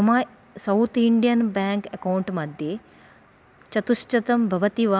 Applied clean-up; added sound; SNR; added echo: none; none; none; none.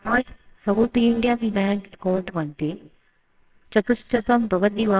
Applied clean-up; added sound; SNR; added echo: neural separator model SepFormer WHAMR!.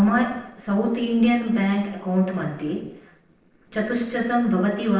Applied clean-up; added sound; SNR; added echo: neural separator model SepFormer DNS4.